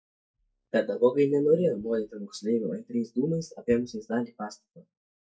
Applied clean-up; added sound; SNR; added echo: neural mask model DeepFilterNet 3.